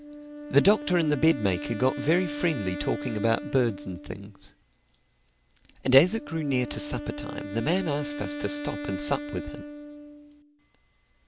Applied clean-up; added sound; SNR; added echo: none; Wind instrument, woodwind instrument; 10 dB; none.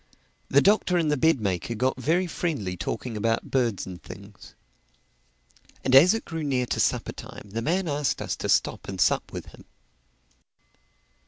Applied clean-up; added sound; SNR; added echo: none; none; none; none.